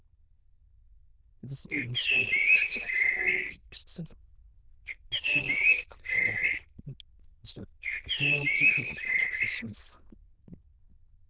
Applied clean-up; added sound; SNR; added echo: neural diffusion model UNIVERSE++.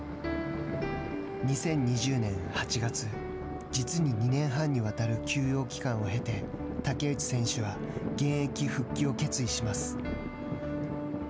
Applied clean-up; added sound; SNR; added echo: none; none; none; none.